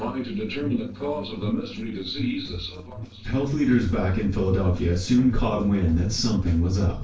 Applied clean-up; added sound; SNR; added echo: neural separator model SepFormer DNS4.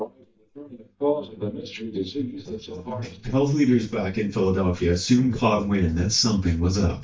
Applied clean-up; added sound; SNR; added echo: neural mask model DeepFilterNet 3.